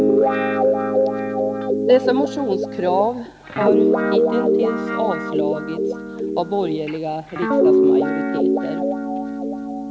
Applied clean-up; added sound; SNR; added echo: none; Guitar; -5 dB; none.